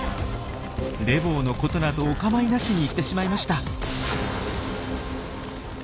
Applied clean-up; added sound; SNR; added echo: none; Fire + Guitar; 12 dB; none.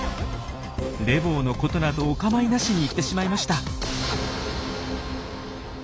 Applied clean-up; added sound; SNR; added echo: none; none; none; none.